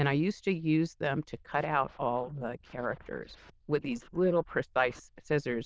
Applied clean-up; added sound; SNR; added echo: neural diffusion model UNIVERSE++.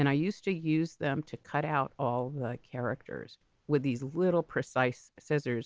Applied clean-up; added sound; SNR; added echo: none; none; none; none.